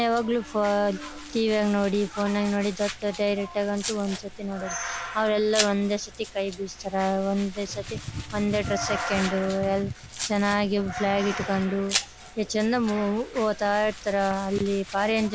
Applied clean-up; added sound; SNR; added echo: none; Domestic sounds, home sounds; 13 dB; none.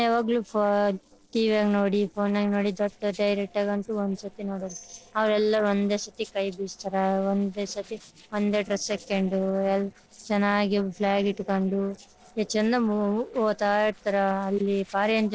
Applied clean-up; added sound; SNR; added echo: neural separator model SepFormer DNS4.